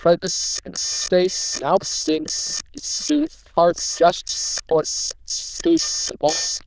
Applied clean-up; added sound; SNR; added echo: neural diffusion model UNIVERSE++.